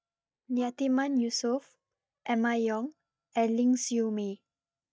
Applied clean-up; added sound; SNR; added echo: neural mask model DeepFilterNet 3.